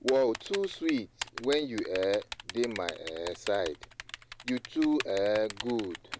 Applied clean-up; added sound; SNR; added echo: none; Typing; 12 dB; none.